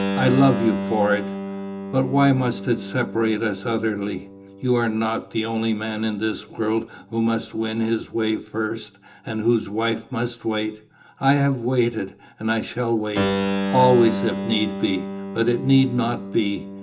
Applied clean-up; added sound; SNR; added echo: none; Keyboard (musical); 8 dB; reverberation time 0.2 s.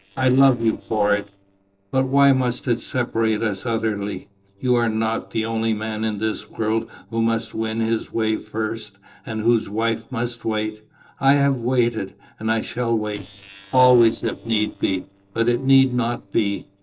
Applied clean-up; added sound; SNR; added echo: neural separator model SepFormer DNS4.